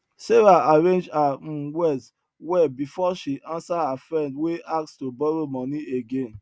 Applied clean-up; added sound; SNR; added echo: none; none; none; none.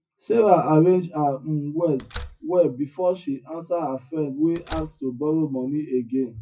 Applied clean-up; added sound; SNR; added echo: classical method WPE with log-MMSE.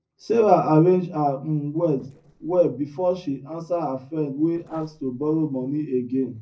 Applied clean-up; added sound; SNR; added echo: neural separator model SepFormer DNS4.